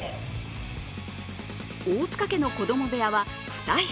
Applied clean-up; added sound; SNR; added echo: none; none; none; none.